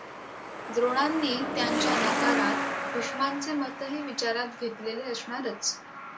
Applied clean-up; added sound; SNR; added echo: none; Truck; 1 dB; reverberation time 0.2 s.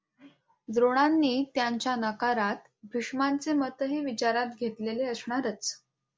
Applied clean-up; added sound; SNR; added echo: none; none; none; none.